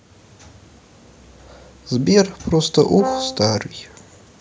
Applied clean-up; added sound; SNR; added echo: none; Brass instrument; 6 dB; none.